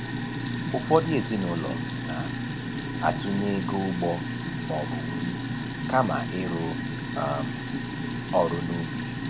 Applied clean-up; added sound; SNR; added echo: none; Sink (filling or washing); 1 dB; none.